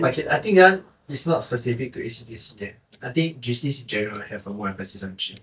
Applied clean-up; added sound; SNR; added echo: neural mask model DeepFilterNet 3.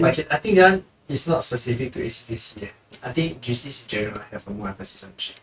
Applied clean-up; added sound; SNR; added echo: neural mask model RNNoise.